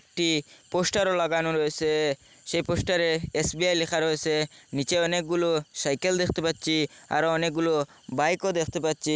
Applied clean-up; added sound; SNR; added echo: none; none; none; none.